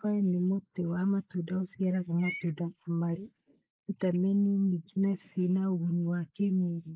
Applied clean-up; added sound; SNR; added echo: neural mask model Resemble Enhance denoiser.